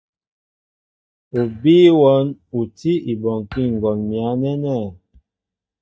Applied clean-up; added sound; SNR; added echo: neural mask model DeepFilterNet 3.